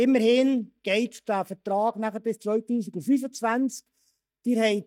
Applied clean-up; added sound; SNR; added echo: neural mask model DeepFilterNet 3.